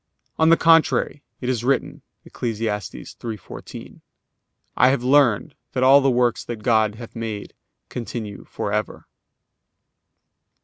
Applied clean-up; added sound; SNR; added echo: none; none; none; none.